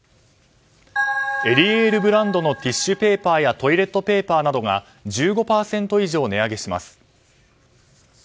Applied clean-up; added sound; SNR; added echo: none; none; none; none.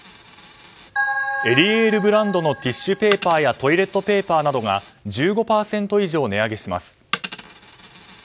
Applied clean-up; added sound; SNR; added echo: none; Coin (dropping); 15 dB; none.